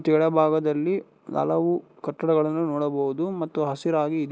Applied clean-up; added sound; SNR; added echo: none; none; none; none.